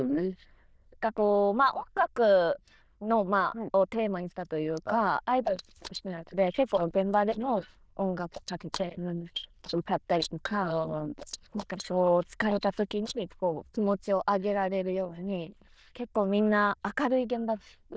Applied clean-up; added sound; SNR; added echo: neural diffusion model UNIVERSE++.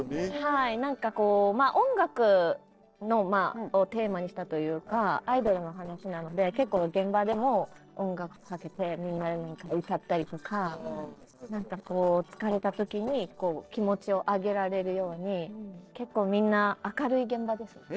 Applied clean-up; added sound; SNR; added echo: neural separator model SepFormer DNS4.